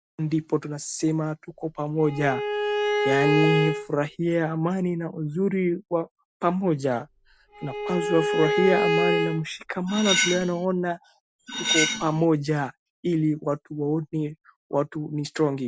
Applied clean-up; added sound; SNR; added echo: none; Cutlery, silverware + Bowed string instrument; 0 dB; none.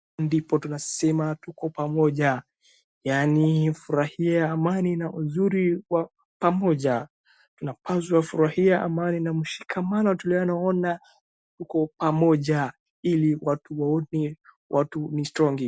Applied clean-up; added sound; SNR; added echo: none; none; none; none.